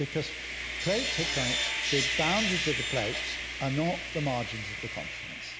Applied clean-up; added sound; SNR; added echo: none; Sawing; -1 dB; none.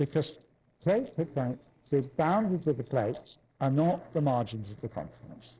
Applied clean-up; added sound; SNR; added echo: neural separator model SepFormer DNS4.